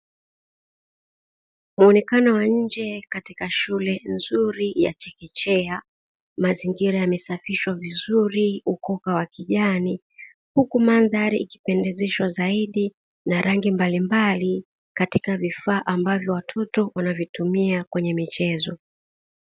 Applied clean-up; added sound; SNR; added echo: none; none; none; none.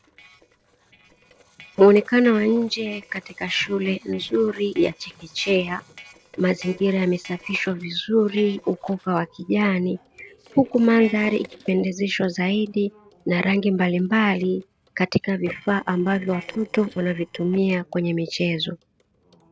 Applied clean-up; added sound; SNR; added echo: neural separator model SepFormer DNS4.